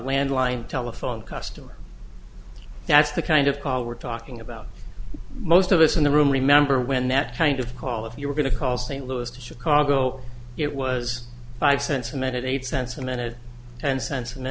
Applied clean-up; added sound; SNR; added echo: none; none; none; none.